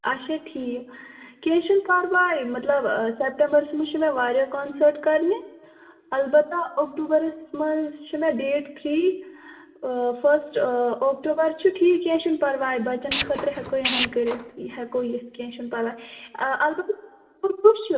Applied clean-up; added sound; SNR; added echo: none; Tools; 1 dB; reverberation time 2.5 s.